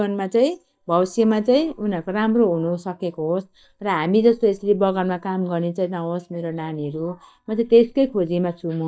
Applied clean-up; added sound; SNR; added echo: neural mask model DeepFilterNet 3.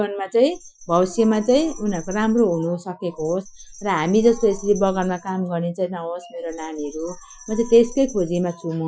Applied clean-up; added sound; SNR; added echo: classical method Wiener filter.